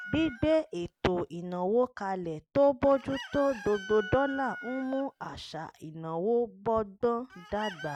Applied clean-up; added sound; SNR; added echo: none; Chicken, rooster; 16 dB; none.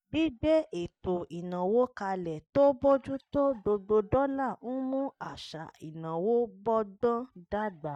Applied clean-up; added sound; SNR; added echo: neural mask model DeepFilterNet 3.